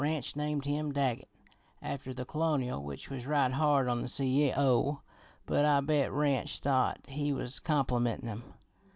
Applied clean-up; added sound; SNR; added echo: none; none; none; none.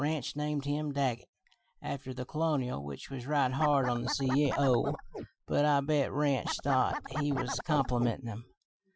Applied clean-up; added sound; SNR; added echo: classical method Wiener filter.